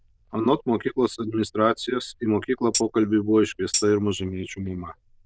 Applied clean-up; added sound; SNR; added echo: neural diffusion model UNIVERSE++.